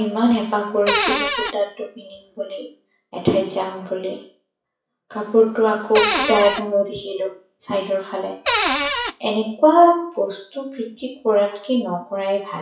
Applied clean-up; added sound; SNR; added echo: classical method WPE with log-MMSE.